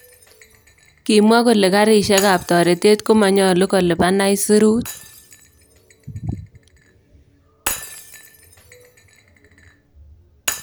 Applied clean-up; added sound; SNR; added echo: none; Shatter; 17 dB; none.